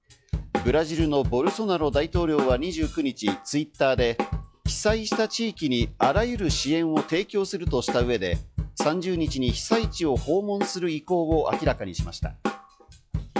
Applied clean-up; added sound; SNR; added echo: classical method log-MMSE.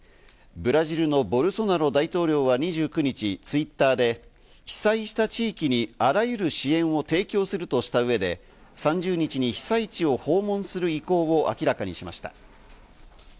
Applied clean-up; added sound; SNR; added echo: none; none; none; none.